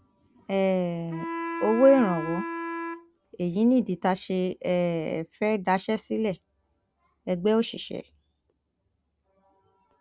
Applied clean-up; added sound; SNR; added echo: none; Wind instrument, woodwind instrument; 8 dB; none.